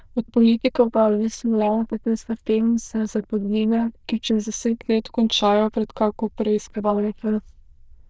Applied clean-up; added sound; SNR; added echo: neural diffusion model UNIVERSE++.